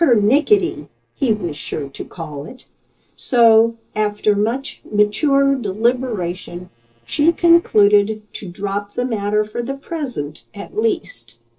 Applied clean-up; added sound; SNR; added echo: neural separator model SepFormer DNS4.